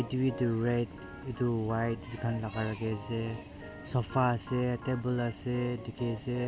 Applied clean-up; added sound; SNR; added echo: none; Organ; 16 dB; none.